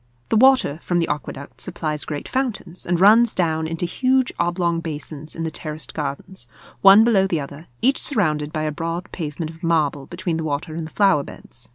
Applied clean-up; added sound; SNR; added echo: none; none; none; none.